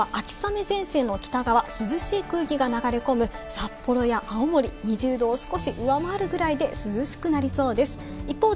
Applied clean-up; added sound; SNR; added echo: none; none; none; none.